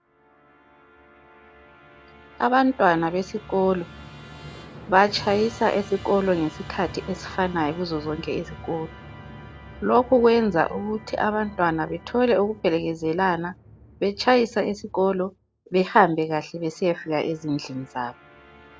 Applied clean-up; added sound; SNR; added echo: none; Musical instrument; 19 dB; none.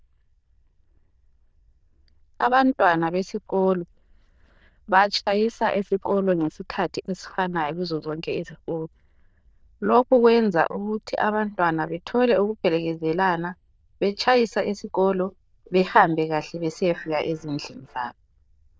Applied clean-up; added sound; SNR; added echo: neural diffusion model UNIVERSE++.